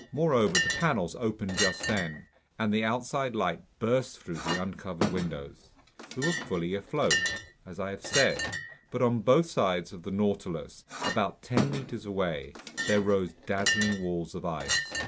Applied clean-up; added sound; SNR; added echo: none; Chink, clink; 5 dB; none.